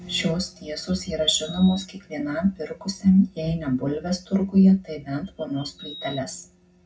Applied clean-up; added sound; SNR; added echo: none; Bird vocalization, bird call, bird song; 18 dB; reverberation time 0.4 s.